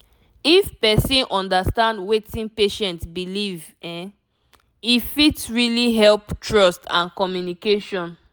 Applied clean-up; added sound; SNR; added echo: none; none; none; none.